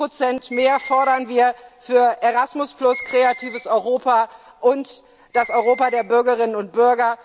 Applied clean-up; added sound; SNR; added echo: none; Screech; 18 dB; none.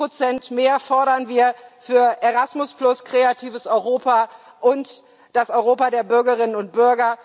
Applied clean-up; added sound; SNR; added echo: none; none; none; none.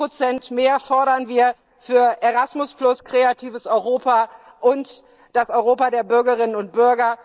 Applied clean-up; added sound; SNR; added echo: neural mask model Resemble Enhance denoiser.